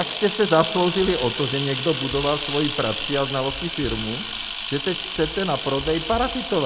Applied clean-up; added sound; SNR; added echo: none; Camera; 6 dB; none.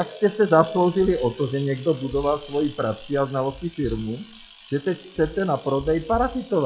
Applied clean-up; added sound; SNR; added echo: classical method log-MMSE.